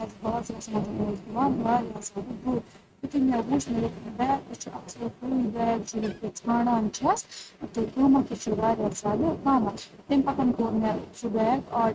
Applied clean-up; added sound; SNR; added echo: neural mask model RNNoise.